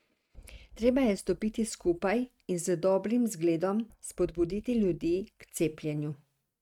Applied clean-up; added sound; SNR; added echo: neural mask model RNNoise.